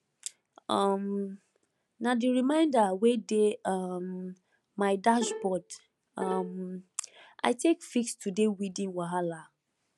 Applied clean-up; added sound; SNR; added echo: none; Bowed string instrument; 11 dB; none.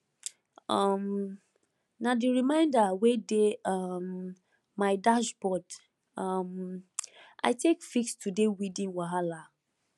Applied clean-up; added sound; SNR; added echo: none; none; none; none.